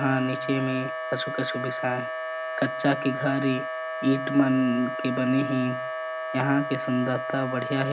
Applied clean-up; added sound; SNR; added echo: none; Wind instrument, woodwind instrument; 5 dB; none.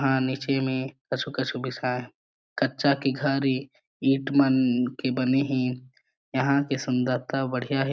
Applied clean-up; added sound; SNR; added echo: none; none; none; none.